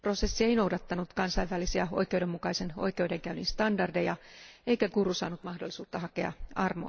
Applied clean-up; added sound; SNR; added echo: none; none; none; none.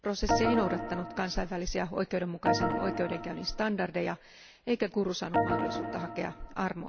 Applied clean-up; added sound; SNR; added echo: none; Organ; -1 dB; none.